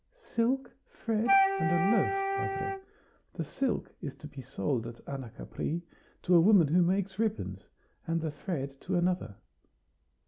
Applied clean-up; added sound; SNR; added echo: none; Wind instrument, woodwind instrument; -1 dB; none.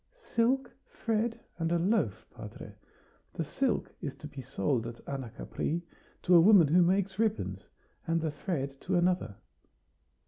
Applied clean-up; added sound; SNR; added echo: none; none; none; none.